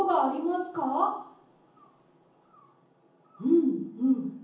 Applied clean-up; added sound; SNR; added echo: none; none; none; reverberation time 0.7 s.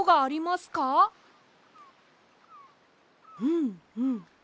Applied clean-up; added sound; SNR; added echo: none; none; none; none.